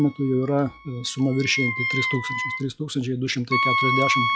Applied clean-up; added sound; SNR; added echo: classical method log-MMSE.